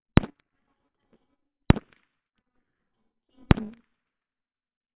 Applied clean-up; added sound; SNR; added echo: neural separator model SepFormer WHAMR!.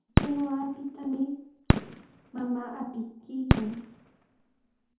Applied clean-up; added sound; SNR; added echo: none; Fireworks; -4 dB; reverberation time 2.1 s.